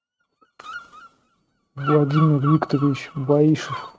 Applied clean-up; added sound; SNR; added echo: neural mask model RNNoise.